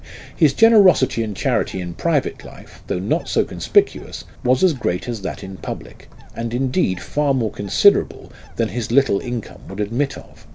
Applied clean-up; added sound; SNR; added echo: none; Bird; 17 dB; none.